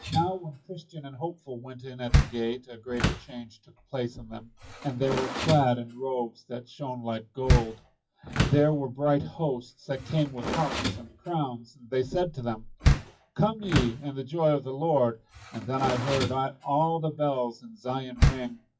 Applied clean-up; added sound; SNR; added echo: classical method WPE with log-MMSE.